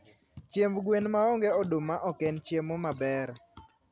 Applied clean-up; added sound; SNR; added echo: none; none; none; none.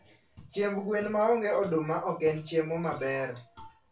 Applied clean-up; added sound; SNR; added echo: none; none; none; reverberation time 0.2 s.